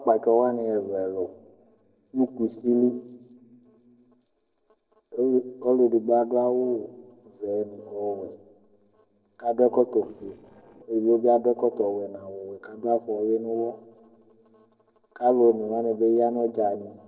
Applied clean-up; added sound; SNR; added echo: neural separator model SepFormer DNS4.